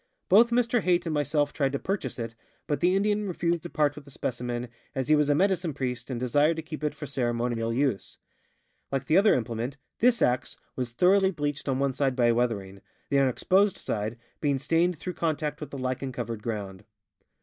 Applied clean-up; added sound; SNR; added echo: neural mask model DeepFilterNet 3.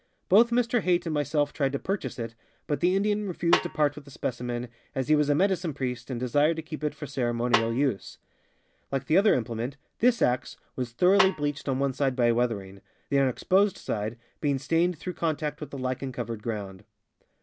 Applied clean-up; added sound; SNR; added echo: none; Snare drum; 6 dB; none.